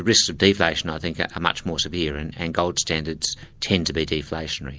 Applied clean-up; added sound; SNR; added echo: none; none; none; none.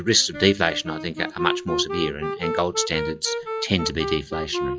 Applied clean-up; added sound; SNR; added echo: classical method log-MMSE.